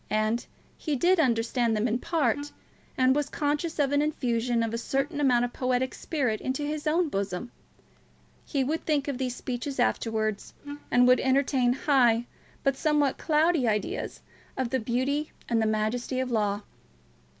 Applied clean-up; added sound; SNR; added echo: none; Wind instrument, woodwind instrument; 13 dB; none.